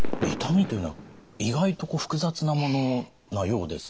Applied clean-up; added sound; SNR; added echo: none; Fireworks; 5 dB; none.